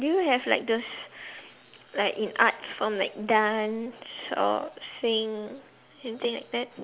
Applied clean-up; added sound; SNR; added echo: none; none; none; none.